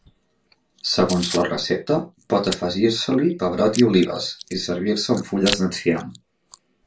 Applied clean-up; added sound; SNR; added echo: none; Chewing, mastication; 14 dB; reverberation time 0.2 s.